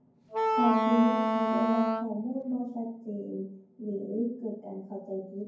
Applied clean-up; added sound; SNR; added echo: none; Wind instrument, woodwind instrument; -3 dB; reverberation time 0.9 s.